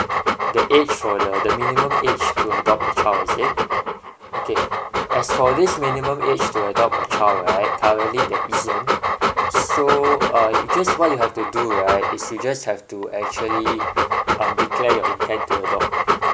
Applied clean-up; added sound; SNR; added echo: none; Dog; -2 dB; none.